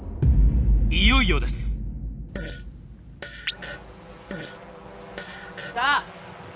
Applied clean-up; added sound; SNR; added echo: none; Fart; 17 dB; none.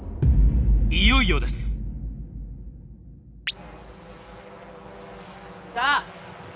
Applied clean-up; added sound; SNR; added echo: none; none; none; none.